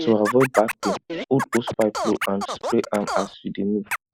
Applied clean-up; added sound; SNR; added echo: neural mask model Resemble Enhance denoiser.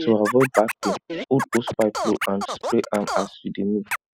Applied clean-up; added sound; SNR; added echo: classical method spectral subtraction.